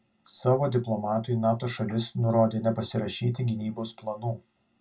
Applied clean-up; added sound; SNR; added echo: none; none; none; reverberation time 0.1 s.